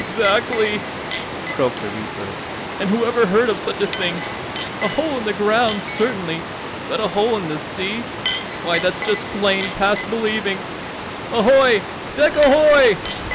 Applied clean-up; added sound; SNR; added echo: none; Water + Chink, clink; 6 dB; none.